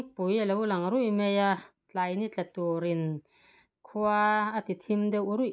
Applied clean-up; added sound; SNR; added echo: none; none; none; none.